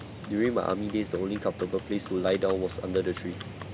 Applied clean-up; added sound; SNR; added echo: none; Livestock, farm animals, working animals; 11 dB; none.